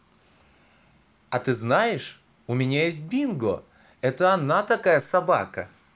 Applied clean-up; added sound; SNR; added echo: none; none; none; none.